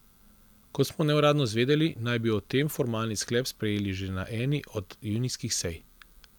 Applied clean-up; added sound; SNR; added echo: none; none; none; none.